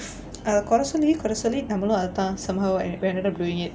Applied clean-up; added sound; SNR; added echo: none; none; none; none.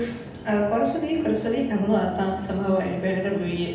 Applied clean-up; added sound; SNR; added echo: none; none; none; reverberation time 0.9 s.